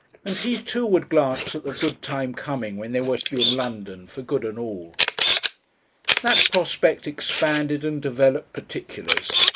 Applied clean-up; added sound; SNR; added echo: neural mask model Resemble Enhance denoiser.